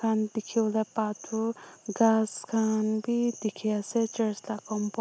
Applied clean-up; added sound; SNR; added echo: none; none; none; none.